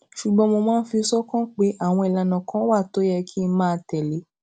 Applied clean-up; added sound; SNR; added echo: none; none; none; none.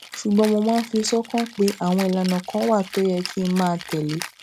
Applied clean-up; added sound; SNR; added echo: none; Rattle (instrument); 15 dB; none.